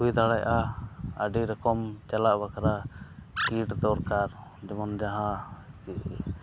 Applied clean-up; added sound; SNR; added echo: none; Animal; 7 dB; none.